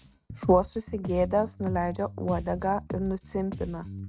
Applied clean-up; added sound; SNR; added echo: neural mask model RNNoise.